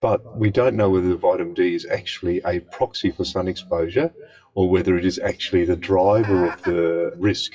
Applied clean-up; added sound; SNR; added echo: classical method WPE with log-MMSE.